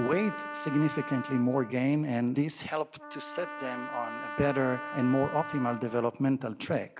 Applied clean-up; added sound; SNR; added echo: none; Trumpet; 11 dB; none.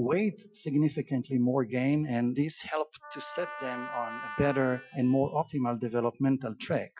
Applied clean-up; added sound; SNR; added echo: classical method Wiener filter.